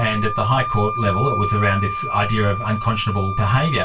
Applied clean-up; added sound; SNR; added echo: none; Wind instrument, woodwind instrument; 6 dB; reverberation time 0.2 s.